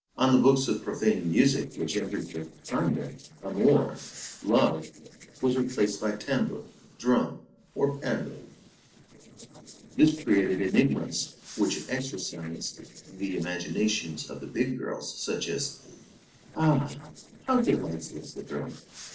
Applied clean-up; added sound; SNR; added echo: neural separator model SepFormer DNS4.